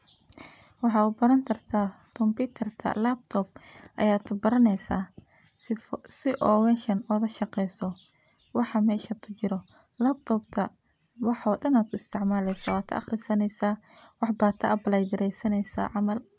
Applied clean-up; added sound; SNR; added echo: none; Chink, clink; 18 dB; none.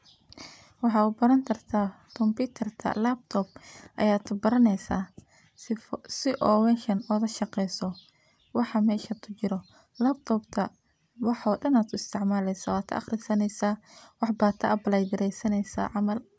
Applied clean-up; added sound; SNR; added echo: none; none; none; none.